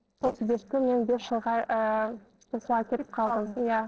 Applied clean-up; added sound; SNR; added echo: neural separator model SepFormer DNS4.